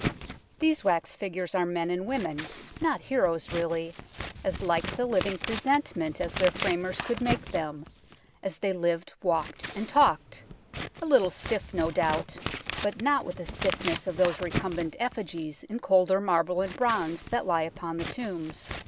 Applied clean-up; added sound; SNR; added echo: none; Scissors; 9 dB; none.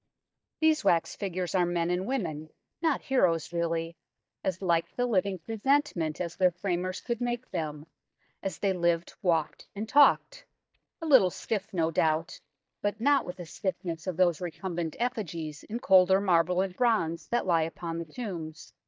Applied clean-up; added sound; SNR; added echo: neural mask model DeepFilterNet 3.